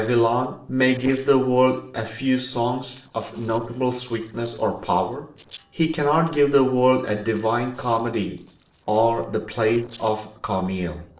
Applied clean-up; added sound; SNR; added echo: neural separator model SepFormer DNS4.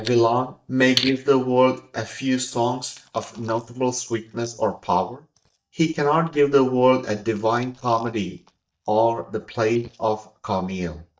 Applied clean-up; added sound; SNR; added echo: neural mask model DeepFilterNet 3.